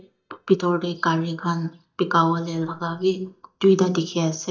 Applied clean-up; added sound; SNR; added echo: neural mask model DeepFilterNet 3.